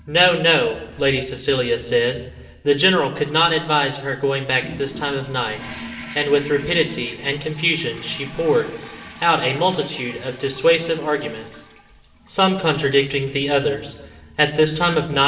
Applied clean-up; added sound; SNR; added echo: none; Toilet flush; 19 dB; reverberation time 0.8 s.